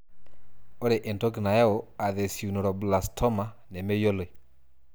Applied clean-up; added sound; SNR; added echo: none; none; none; none.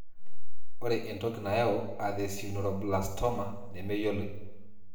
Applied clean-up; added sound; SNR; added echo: none; none; none; reverberation time 0.8 s.